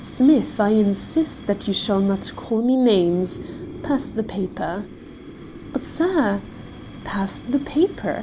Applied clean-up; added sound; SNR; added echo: none; Fire; 15 dB; none.